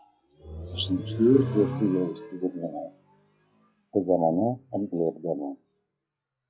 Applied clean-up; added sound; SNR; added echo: classical method log-MMSE.